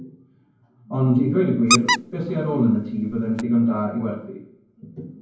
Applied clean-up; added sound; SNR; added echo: none; Squeak; 2 dB; reverberation time 0.9 s.